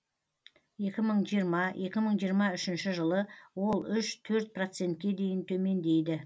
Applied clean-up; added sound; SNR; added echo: none; none; none; none.